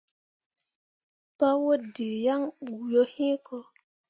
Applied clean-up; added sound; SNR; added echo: none; none; none; none.